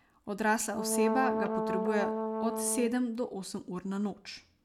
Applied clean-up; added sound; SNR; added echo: none; Brass instrument; 0 dB; none.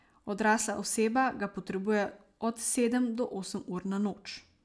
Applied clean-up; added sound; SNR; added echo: none; none; none; none.